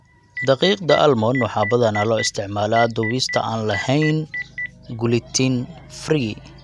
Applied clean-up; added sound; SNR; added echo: none; Telephone; 11 dB; none.